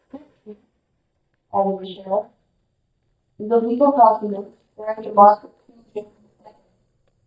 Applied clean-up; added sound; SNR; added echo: neural mask model DeepFilterNet 3.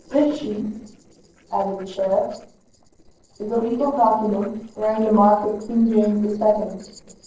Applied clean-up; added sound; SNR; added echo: neural separator model SepFormer DNS4.